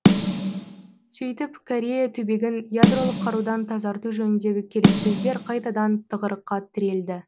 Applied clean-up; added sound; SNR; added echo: none; Snare drum; -1 dB; none.